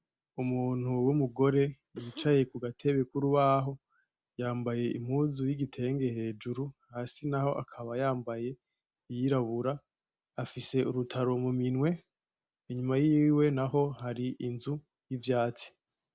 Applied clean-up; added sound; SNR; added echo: none; Cough; 19 dB; none.